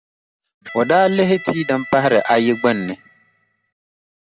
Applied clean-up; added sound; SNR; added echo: none; Electric guitar; 15 dB; none.